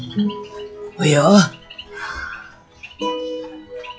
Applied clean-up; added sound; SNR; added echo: classical method log-MMSE.